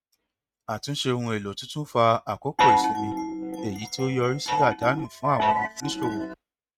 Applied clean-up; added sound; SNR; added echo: neural mask model RNNoise.